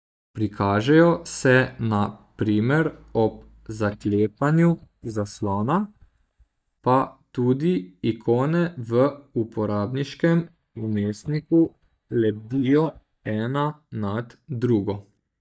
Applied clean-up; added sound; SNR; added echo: neural mask model DeepFilterNet 3.